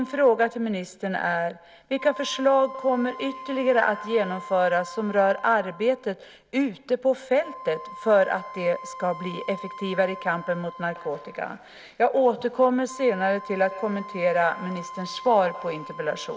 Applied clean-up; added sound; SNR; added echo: none; Wind instrument, woodwind instrument; 16 dB; none.